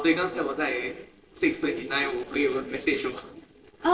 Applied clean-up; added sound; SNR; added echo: neural separator model SepFormer DNS4.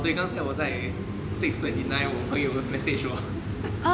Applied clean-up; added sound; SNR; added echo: none; none; none; none.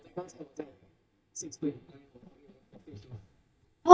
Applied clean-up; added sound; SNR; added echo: neural mask model DeepFilterNet 3.